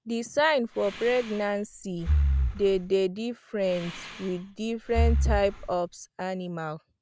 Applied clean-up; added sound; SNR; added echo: none; Breathing; 1 dB; none.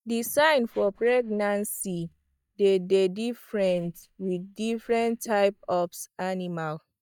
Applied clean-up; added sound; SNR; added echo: neural mask model DeepFilterNet 3.